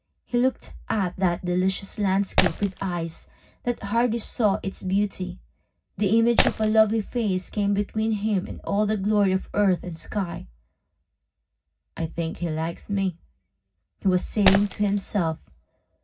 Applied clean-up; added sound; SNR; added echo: none; Shatter; 4 dB; reverberation time 0.4 s.